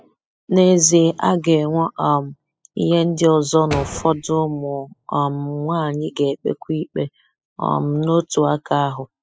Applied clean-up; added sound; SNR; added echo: classical method spectral subtraction.